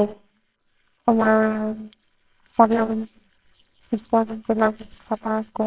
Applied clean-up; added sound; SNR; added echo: neural separator model SepFormer WHAMR!.